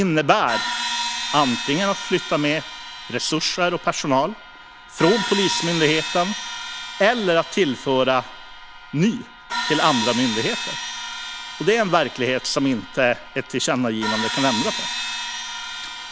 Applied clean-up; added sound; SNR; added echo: none; Crash cymbal; 7 dB; none.